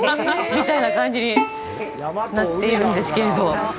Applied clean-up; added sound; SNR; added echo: none; Bowed string instrument; 8 dB; none.